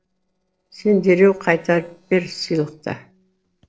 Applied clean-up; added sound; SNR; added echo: neural separator model SepFormer DNS4.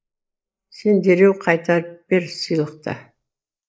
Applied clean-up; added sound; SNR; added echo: neural mask model Resemble Enhance denoiser.